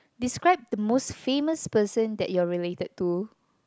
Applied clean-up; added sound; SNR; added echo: none; none; none; none.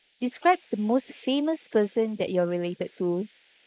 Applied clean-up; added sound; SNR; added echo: neural mask model Resemble Enhance denoiser.